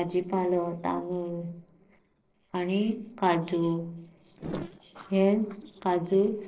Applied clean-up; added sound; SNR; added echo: neural separator model SepFormer DNS4.